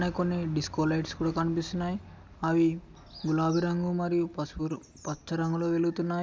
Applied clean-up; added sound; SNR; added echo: none; none; none; none.